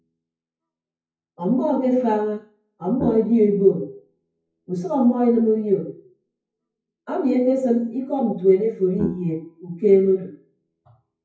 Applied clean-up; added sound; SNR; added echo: classical method WPE with log-MMSE.